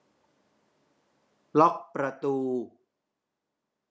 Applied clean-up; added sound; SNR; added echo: none; none; none; none.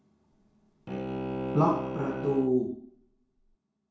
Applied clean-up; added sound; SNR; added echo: none; Bowed string instrument; 5 dB; reverberation time 0.6 s.